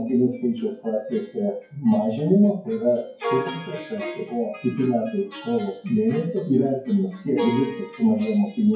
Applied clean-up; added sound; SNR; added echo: classical method WPE with log-MMSE.